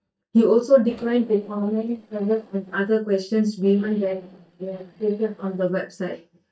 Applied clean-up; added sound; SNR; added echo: neural mask model DeepFilterNet 3.